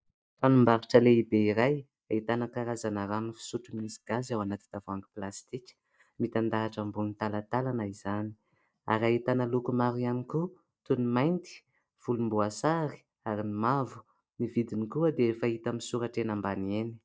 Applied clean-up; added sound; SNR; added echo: neural mask model DeepFilterNet 3.